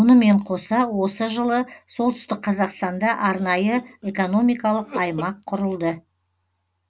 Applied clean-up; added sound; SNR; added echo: none; Cough; 18 dB; none.